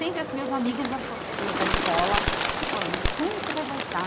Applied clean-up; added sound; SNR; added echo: none; Bird; -3 dB; none.